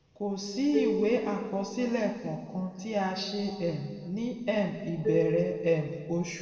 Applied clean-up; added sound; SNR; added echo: none; Marimba, xylophone; 7 dB; reverberation time 1.8 s.